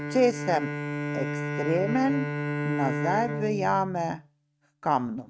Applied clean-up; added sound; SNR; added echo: neural mask model RNNoise.